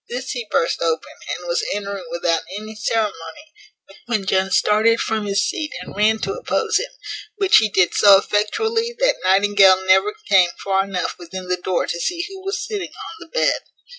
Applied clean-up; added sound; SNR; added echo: none; Wind; 15 dB; none.